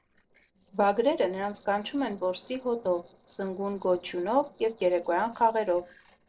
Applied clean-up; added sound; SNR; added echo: neural separator model SepFormer DNS4.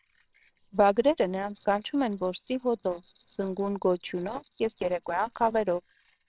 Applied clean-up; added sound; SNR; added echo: neural separator model SepFormer WHAMR!.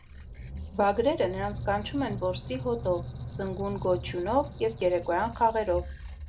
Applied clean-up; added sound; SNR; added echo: none; Squeak; 9 dB; reverberation time 0.2 s.